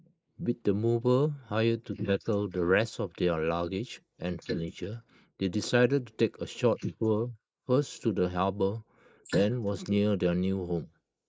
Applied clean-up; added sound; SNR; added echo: neural mask model Resemble Enhance denoiser.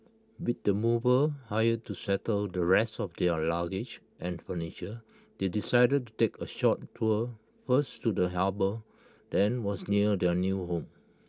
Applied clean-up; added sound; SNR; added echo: none; none; none; none.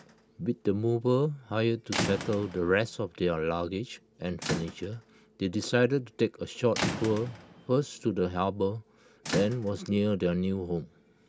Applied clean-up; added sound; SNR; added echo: none; Squeak / Rattle / Slam; 11 dB; none.